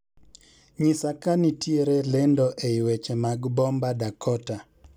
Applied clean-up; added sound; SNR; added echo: none; none; none; none.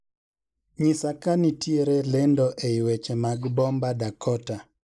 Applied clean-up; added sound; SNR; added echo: neural mask model Resemble Enhance denoiser.